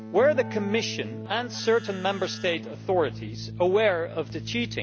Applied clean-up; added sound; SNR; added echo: none; Keyboard (musical); 11 dB; none.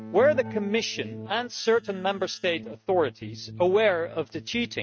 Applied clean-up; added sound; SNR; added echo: neural mask model RNNoise.